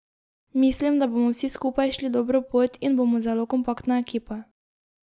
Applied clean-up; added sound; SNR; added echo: none; none; none; none.